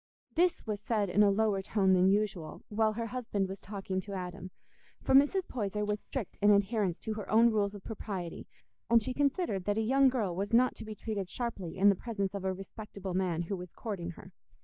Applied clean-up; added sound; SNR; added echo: neural mask model DeepFilterNet 3.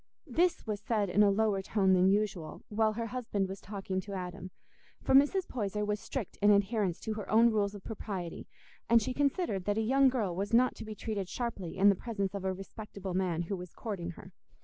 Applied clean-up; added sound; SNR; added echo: none; none; none; none.